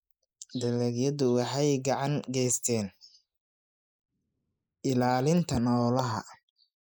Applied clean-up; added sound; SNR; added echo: neural mask model Resemble Enhance denoiser.